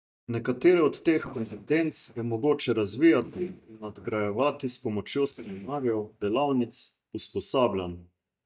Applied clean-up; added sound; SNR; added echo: neural mask model DeepFilterNet 3.